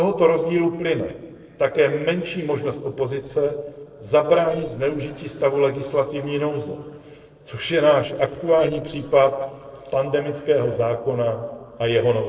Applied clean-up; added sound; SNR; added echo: neural separator model SepFormer DNS4.